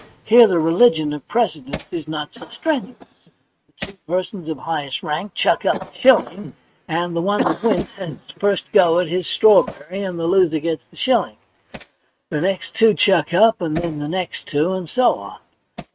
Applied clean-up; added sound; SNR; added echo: neural mask model RNNoise.